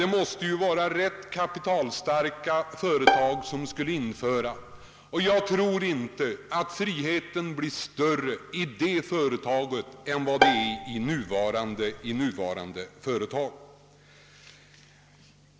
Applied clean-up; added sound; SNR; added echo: none; Bowed string instrument; 1 dB; none.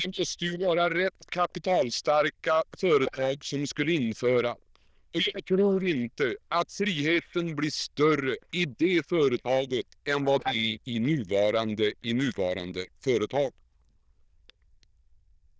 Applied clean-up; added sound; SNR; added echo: neural diffusion model UNIVERSE++.